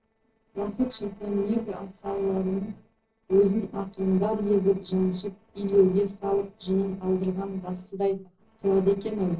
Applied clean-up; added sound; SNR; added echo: neural separator model SepFormer DNS4.